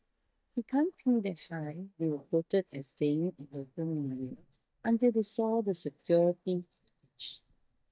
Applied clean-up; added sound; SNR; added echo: neural mask model DeepFilterNet 3.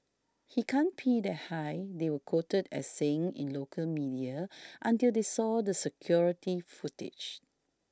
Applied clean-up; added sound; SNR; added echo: none; none; none; none.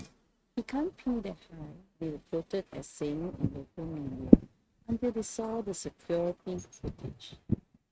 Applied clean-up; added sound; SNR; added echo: neural mask model RNNoise.